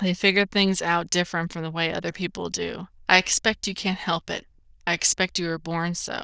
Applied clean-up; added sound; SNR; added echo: neural diffusion model UNIVERSE++.